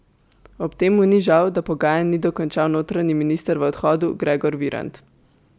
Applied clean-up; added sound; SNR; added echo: none; none; none; none.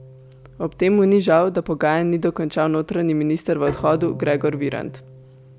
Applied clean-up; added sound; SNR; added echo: none; Bowed string instrument; 18 dB; none.